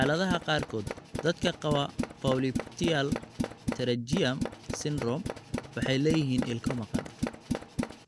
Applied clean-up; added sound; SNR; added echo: none; Tools; 4 dB; none.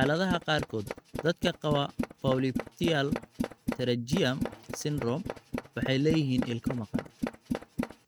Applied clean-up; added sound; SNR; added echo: neural mask model RNNoise.